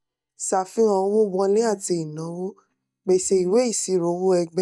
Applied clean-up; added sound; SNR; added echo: neural mask model DeepFilterNet 3.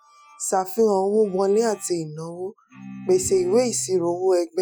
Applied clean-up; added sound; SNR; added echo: classical method Wiener filter.